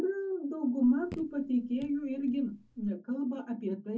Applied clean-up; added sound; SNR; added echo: none; Raindrop / Drip; 19 dB; reverberation time 0.3 s.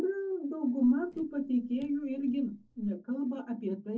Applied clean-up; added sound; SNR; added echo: neural separator model SepFormer DNS4.